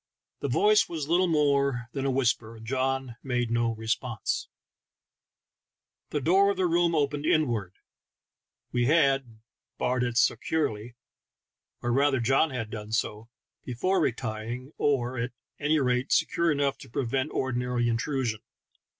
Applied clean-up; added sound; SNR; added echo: none; none; none; none.